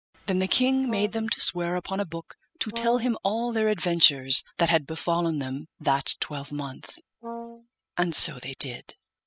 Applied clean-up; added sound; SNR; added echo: classical method spectral subtraction.